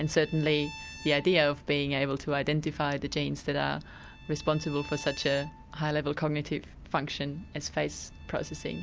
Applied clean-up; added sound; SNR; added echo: none; Bowed string instrument; 20 dB; none.